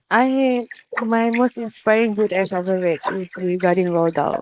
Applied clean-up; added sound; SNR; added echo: neural mask model Resemble Enhance denoiser.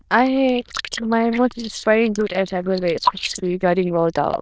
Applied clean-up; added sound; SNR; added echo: neural diffusion model UNIVERSE++.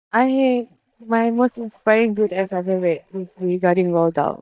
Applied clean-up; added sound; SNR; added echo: neural mask model DeepFilterNet 3.